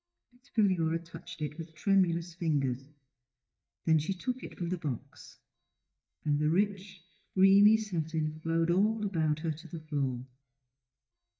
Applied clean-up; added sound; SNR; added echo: neural mask model DeepFilterNet 3.